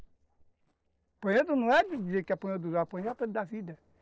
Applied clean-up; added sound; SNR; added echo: neural separator model SepFormer DNS4.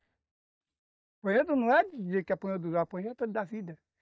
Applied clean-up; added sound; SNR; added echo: neural mask model DeepFilterNet 3.